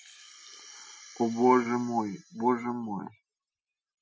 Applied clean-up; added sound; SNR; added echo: classical method Wiener filter.